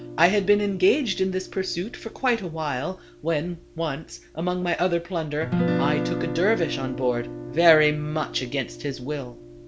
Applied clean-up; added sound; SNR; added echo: none; Guitar; 8 dB; none.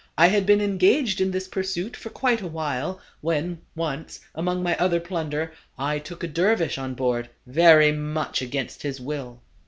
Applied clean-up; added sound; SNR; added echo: none; none; none; none.